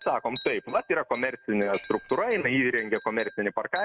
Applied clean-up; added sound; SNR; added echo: none; Dishes, pots, and pans + Chink, clink; 19 dB; none.